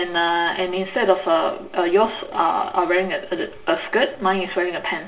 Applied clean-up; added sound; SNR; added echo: none; none; none; reverberation time 0.2 s.